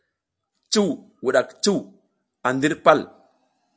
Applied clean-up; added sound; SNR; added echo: none; none; none; none.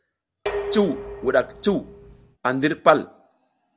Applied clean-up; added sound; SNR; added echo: none; Dishes, pots, and pans; 10 dB; none.